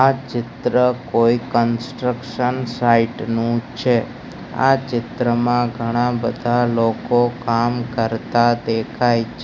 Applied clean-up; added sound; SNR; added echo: none; none; none; none.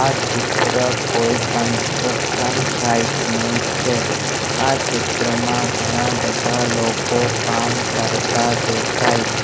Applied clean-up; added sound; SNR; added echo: none; Boiling; -3 dB; none.